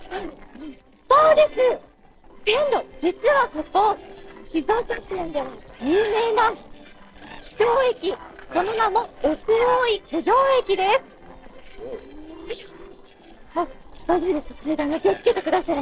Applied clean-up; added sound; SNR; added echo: neural separator model SepFormer DNS4.